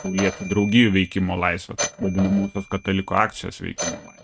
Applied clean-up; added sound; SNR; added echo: neural mask model RNNoise.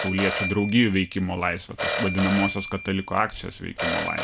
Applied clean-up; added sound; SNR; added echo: none; Telephone; -1 dB; none.